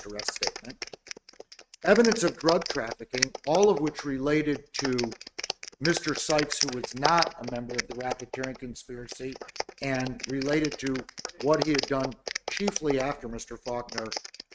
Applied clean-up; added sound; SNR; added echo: neural mask model RNNoise.